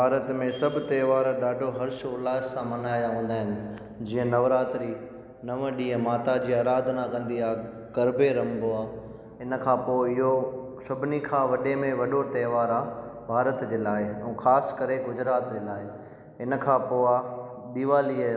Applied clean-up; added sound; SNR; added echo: none; none; none; none.